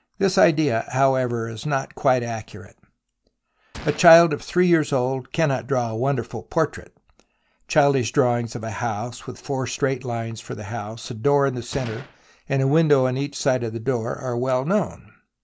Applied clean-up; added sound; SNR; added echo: none; Gunshot, gunfire; 18 dB; none.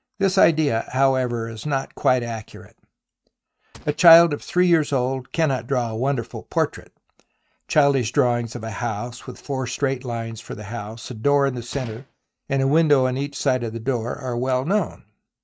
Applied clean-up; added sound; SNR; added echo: neural mask model RNNoise.